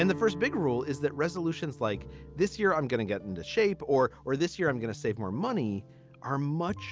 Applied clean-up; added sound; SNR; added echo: none; Guitar; 17 dB; none.